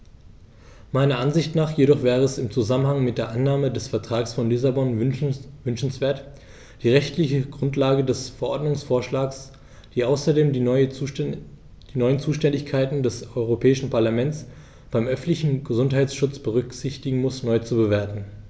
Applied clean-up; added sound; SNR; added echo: none; none; none; none.